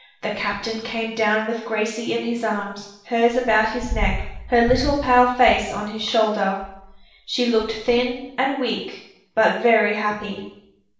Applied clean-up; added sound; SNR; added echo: none; none; none; reverberation time 0.7 s.